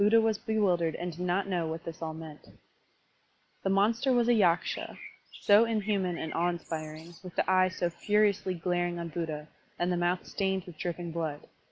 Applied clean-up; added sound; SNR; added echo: none; Bird; 19 dB; none.